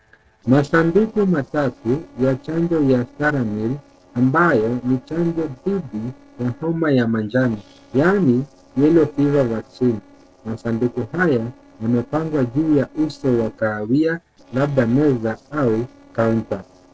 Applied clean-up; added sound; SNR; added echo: neural separator model SepFormer DNS4.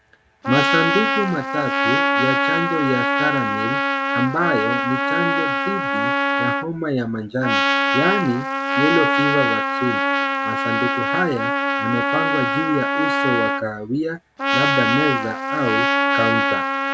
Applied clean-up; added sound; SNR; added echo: none; Trumpet; -3 dB; none.